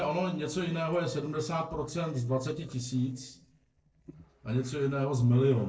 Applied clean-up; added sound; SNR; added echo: neural separator model SepFormer DNS4.